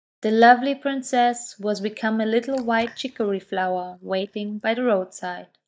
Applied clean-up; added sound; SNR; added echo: neural mask model DeepFilterNet 3.